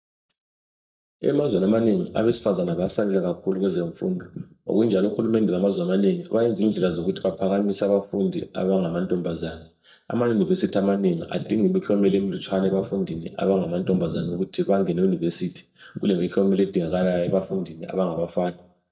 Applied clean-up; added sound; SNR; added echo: neural mask model DeepFilterNet 3.